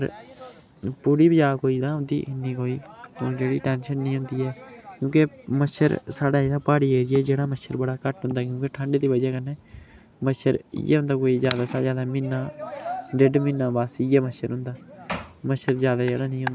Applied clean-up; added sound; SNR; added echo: none; none; none; none.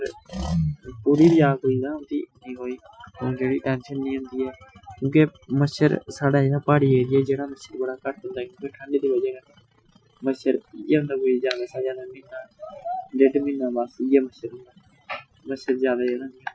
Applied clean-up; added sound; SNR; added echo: classical method Wiener filter.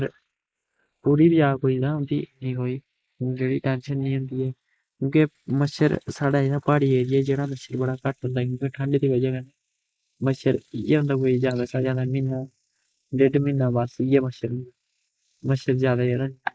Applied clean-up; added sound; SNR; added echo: neural mask model Resemble Enhance denoiser.